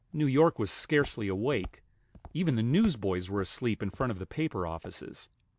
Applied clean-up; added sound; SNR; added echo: none; Walk, footsteps; 20 dB; none.